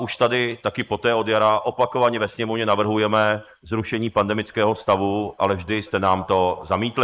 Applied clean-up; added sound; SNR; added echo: neural mask model Resemble Enhance denoiser.